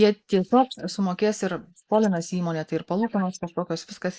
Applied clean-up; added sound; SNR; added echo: neural mask model Resemble Enhance denoiser.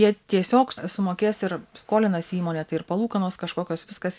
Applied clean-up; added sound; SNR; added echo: none; none; none; none.